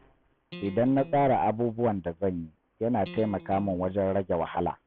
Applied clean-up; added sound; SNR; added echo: none; Electric guitar; 16 dB; none.